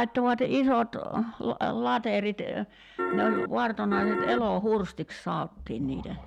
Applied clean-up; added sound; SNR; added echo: none; Piano; 0 dB; none.